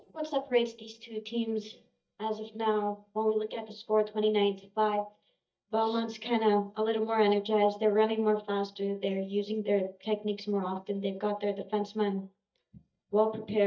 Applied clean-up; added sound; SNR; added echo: neural mask model DeepFilterNet 3.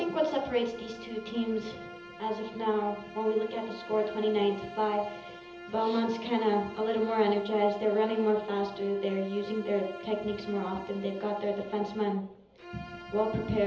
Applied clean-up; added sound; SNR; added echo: none; Bowed string instrument; 15 dB; reverberation time 0.7 s.